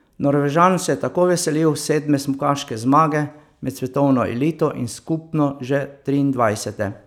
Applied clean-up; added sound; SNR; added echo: none; none; none; none.